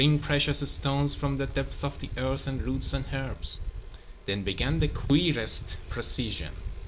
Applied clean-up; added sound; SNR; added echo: none; Bicycle; 6 dB; none.